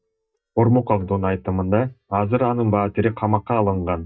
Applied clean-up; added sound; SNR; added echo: neural mask model DeepFilterNet 3.